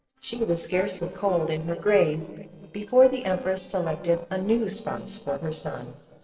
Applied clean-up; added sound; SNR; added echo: neural separator model SepFormer DNS4.